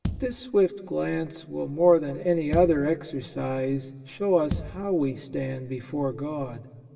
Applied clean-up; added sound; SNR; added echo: none; Bass drum; 11 dB; reverberation time 2.9 s.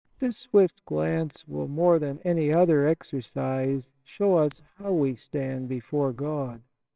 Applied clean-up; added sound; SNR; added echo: neural separator model SepFormer WHAMR!.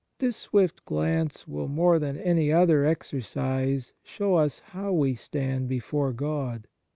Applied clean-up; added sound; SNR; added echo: none; none; none; none.